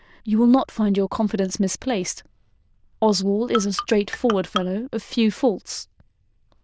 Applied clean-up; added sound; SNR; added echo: neural diffusion model UNIVERSE++.